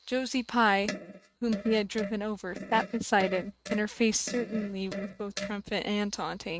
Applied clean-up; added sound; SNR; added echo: neural mask model RNNoise.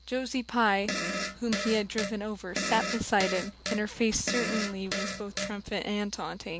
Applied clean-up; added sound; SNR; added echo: none; Fart; 4 dB; none.